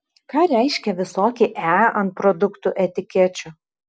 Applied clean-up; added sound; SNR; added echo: none; none; none; none.